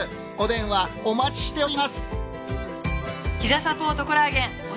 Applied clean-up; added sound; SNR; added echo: none; none; none; none.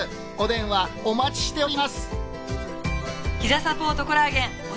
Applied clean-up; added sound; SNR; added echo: none; Thunder; 14 dB; none.